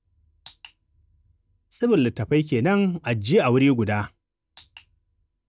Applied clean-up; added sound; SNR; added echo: none; none; none; none.